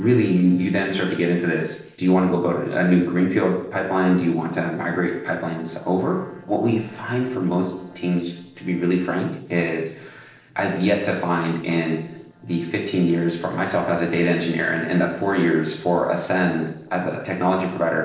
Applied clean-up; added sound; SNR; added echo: neural separator model SepFormer DNS4.